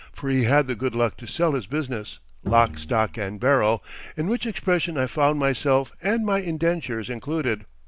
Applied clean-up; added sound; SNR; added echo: none; Bowed string instrument; 12 dB; none.